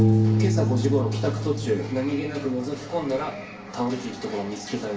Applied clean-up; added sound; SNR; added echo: none; Piano; -1 dB; reverberation time 0.8 s.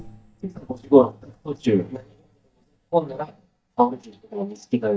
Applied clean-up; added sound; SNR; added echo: neural mask model DeepFilterNet 3.